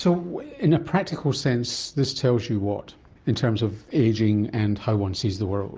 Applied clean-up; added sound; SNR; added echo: none; none; none; none.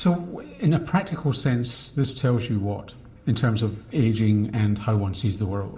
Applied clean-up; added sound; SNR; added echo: none; none; none; reverberation time 0.9 s.